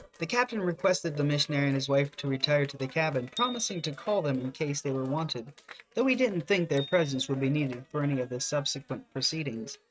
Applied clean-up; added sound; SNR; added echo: neural mask model RNNoise.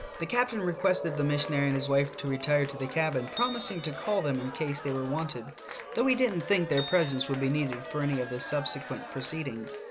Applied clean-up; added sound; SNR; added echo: none; Bicycle bell + Cheering; 10 dB; none.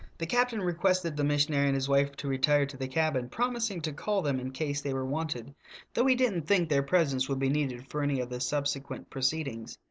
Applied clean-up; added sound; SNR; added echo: none; none; none; none.